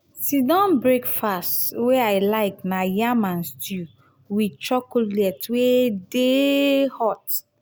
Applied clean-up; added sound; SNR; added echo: none; none; none; none.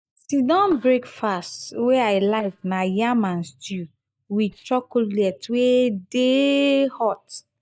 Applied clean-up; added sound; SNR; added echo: neural mask model DeepFilterNet 3.